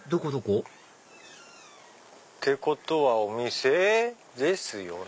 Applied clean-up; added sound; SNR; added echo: none; none; none; none.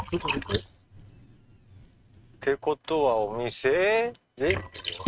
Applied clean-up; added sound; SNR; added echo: neural mask model RNNoise.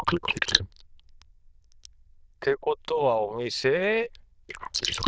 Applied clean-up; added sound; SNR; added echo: neural diffusion model UNIVERSE++.